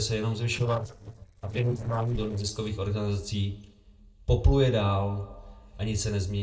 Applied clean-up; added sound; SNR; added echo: neural separator model SepFormer DNS4.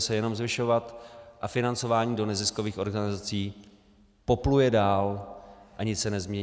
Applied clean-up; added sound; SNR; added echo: none; none; none; none.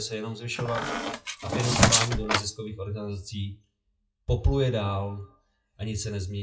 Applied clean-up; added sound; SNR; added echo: classical method WPE with log-MMSE.